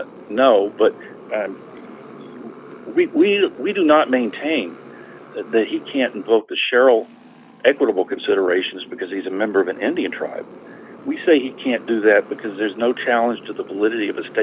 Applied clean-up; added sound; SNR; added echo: none; Motorcycle; 20 dB; none.